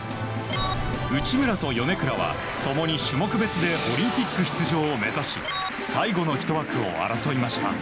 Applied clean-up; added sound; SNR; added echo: none; Thunder; 15 dB; none.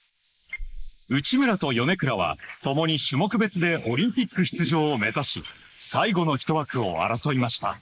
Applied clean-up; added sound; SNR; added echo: neural mask model Resemble Enhance denoiser.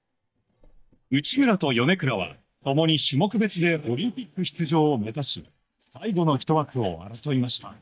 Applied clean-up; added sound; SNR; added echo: neural mask model DeepFilterNet 3.